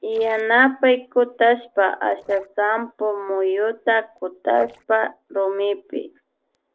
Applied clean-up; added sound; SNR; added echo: neural separator model SepFormer DNS4.